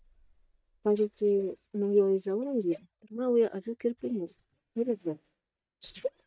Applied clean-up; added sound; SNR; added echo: neural mask model DeepFilterNet 3.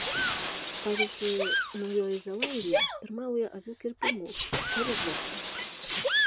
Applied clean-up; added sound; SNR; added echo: none; Shatter + Sneeze; -3 dB; none.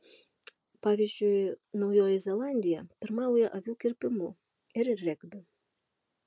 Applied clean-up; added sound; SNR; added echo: none; none; none; none.